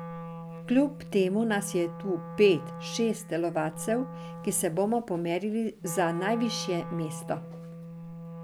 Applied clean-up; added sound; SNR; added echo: none; Wind instrument, woodwind instrument; 11 dB; none.